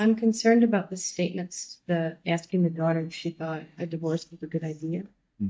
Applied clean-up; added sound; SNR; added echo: neural mask model DeepFilterNet 3.